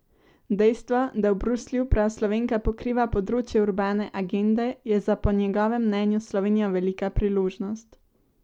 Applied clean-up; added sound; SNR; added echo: none; none; none; none.